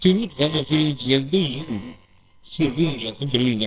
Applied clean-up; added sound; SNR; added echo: neural separator model SepFormer WHAMR!.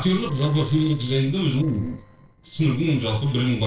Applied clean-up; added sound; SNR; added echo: neural separator model SepFormer DNS4.